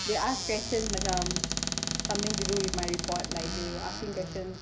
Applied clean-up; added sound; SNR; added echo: none; Squeak / Cupboard open or close; 1 dB; none.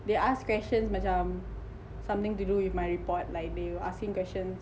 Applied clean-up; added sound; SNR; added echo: none; none; none; none.